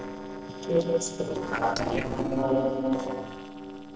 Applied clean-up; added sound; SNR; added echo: neural separator model SepFormer DNS4.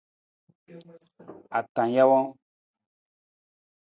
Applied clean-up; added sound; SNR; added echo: none; none; none; none.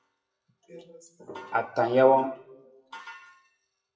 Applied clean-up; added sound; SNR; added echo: classical method WPE with log-MMSE.